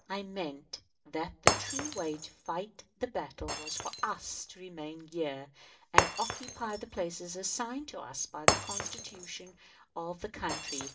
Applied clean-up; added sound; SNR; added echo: none; Shatter; -3 dB; reverberation time 0.2 s.